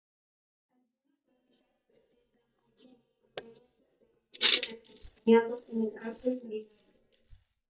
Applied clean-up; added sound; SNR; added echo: neural mask model DeepFilterNet 3.